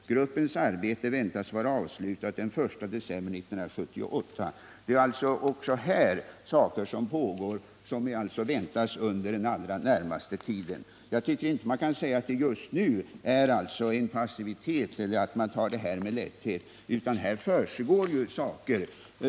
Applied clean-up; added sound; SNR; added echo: none; none; none; none.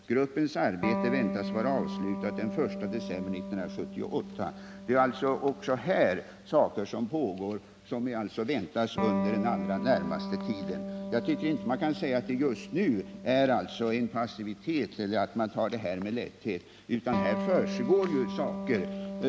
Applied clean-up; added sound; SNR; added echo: none; Electric guitar; 7 dB; none.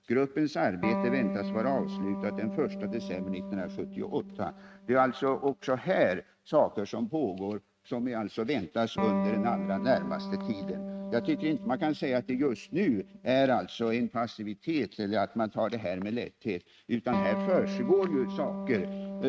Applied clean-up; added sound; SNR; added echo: neural mask model RNNoise.